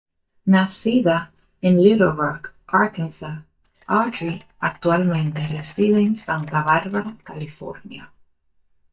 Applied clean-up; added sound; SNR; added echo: neural mask model DeepFilterNet 3.